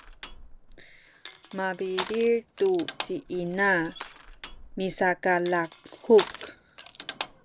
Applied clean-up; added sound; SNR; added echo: none; Crushing; 11 dB; none.